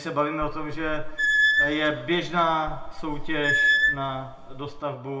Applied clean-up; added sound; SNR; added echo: none; Squeak / Screech; -3 dB; reverberation time 0.3 s.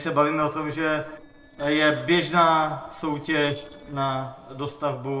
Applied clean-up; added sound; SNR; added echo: neural separator model SepFormer DNS4.